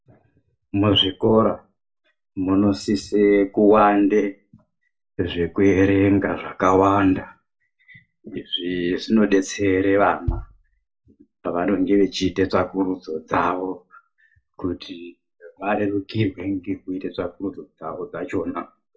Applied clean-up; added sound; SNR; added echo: none; Bass drum; 12 dB; reverberation time 0.2 s.